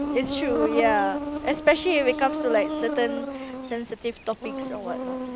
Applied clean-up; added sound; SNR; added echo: none; Insect; 4 dB; none.